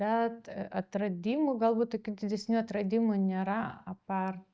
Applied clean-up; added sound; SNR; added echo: none; none; none; none.